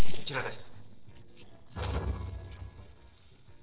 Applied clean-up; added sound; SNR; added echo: neural separator model SepFormer DNS4.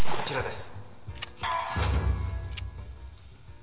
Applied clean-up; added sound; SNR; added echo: none; Gunshot, gunfire; -3 dB; reverberation time 1.0 s.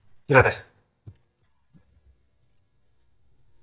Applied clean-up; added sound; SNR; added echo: neural mask model DeepFilterNet 3.